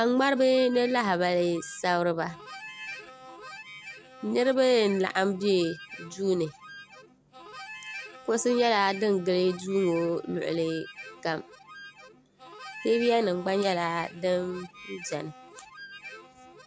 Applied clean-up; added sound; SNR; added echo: none; Harmonica; 17 dB; none.